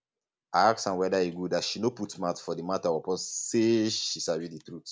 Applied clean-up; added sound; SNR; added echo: none; none; none; none.